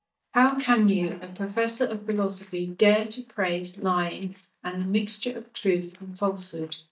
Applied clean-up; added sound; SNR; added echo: neural mask model DeepFilterNet 3.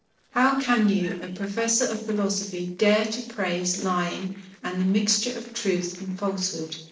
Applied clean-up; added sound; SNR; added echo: neural separator model SepFormer DNS4.